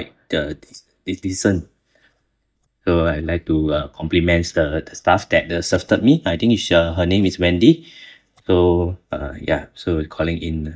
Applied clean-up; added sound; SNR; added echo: neural mask model DeepFilterNet 3.